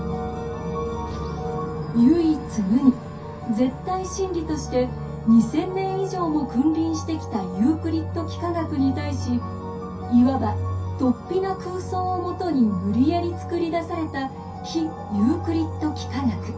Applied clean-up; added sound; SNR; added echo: none; none; none; reverberation time 0.3 s.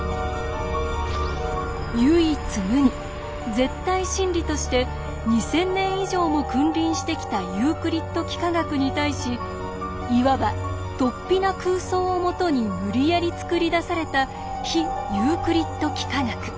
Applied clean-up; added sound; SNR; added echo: none; none; none; none.